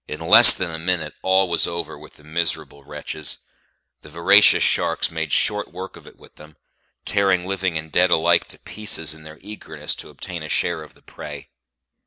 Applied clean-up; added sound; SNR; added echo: none; none; none; none.